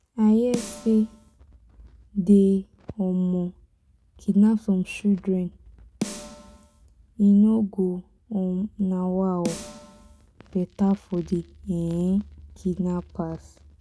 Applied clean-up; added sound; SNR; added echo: none; Snare drum; 14 dB; none.